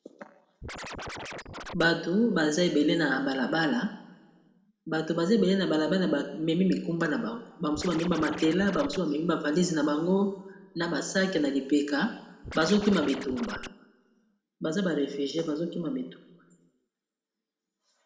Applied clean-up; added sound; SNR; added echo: none; Scratching (performance technique); 11 dB; reverberation time 0.9 s.